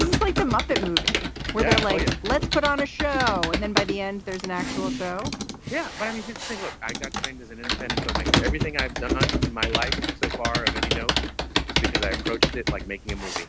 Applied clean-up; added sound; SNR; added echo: none; Computer keyboard; -3 dB; none.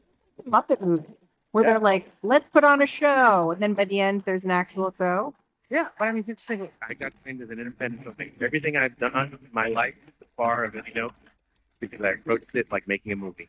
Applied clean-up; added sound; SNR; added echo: neural mask model DeepFilterNet 3.